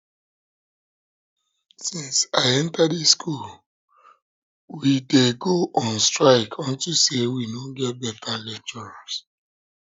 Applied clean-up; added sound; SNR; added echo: none; none; none; none.